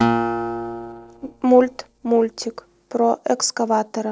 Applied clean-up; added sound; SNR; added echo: neural separator model SepFormer DNS4.